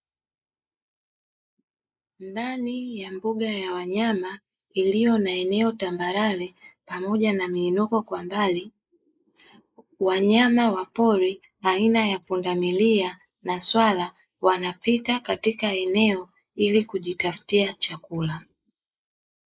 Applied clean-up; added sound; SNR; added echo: neural mask model Resemble Enhance denoiser.